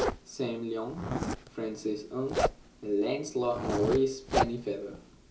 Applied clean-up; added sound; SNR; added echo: none; Zipper (clothing); 2 dB; reverberation time 0.2 s.